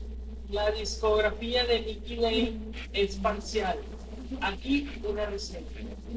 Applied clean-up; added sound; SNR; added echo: neural separator model SepFormer DNS4.